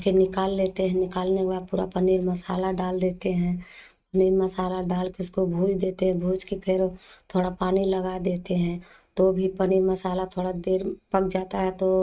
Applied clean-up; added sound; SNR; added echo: neural mask model RNNoise.